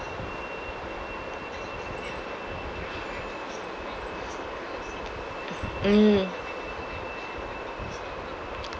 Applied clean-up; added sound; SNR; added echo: none; none; none; none.